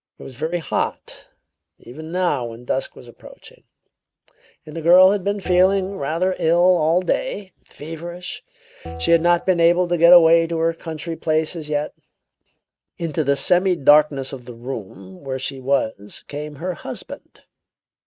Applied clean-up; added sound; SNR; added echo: neural mask model RNNoise.